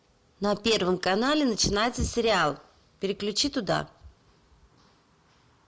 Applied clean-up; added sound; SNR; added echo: none; none; none; none.